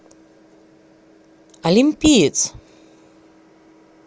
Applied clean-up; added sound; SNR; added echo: none; none; none; none.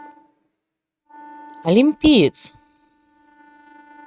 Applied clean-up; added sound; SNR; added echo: neural mask model RNNoise.